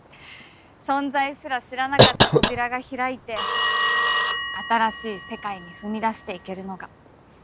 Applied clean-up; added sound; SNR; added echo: none; Telephone + Cough; -5 dB; none.